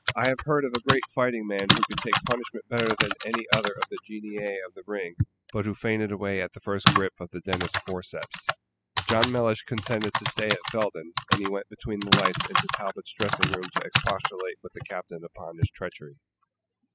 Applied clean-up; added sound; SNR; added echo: classical method spectral subtraction.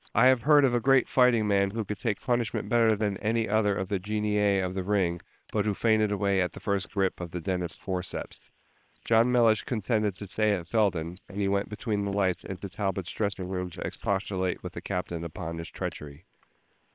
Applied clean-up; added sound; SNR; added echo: neural separator model SepFormer WHAM!.